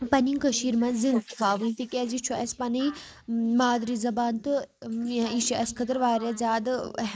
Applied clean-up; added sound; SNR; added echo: neural mask model Resemble Enhance denoiser.